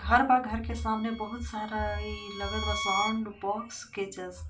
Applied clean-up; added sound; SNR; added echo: none; Bowed string instrument; 9 dB; reverberation time 0.2 s.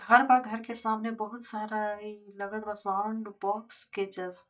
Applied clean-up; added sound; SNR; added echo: neural mask model DeepFilterNet 3.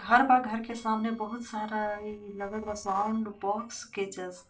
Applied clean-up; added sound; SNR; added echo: neural separator model SepFormer DNS4.